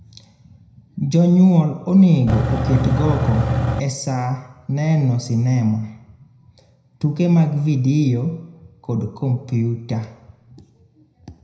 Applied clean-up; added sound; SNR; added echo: none; Engine / Truck / Car; 0 dB; reverberation time 0.8 s.